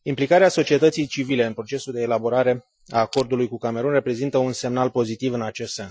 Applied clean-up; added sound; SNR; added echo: classical method Wiener filter.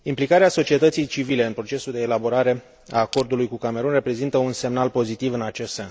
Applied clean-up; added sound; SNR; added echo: none; Crushing; 14 dB; none.